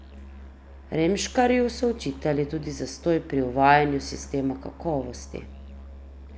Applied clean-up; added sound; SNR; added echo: none; Musical instrument; 16 dB; none.